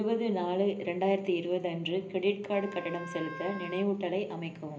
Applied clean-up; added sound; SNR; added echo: none; Wind instrument, woodwind instrument; 13 dB; reverberation time 0.5 s.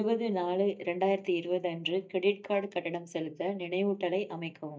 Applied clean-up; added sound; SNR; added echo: neural mask model DeepFilterNet 3.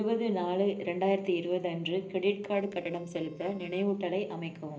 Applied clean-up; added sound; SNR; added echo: neural separator model SepFormer DNS4.